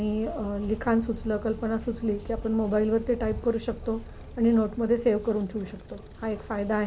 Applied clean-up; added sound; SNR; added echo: none; Motorcycle; 14 dB; none.